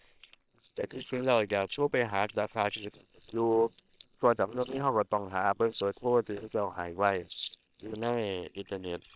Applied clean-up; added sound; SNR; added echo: neural separator model SepFormer WHAM!.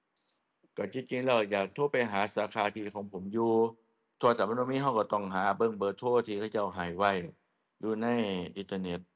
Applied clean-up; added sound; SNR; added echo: none; none; none; none.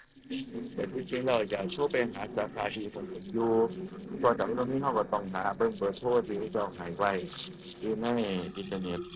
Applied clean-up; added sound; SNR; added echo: neural separator model SepFormer DNS4.